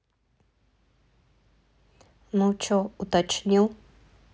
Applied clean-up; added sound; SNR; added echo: none; none; none; none.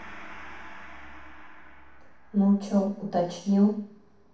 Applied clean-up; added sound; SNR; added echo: none; Gong; 16 dB; reverberation time 0.6 s.